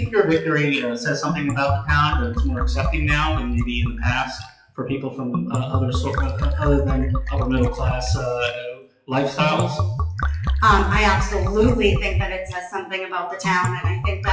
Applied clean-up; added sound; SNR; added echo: classical method WPE with log-MMSE.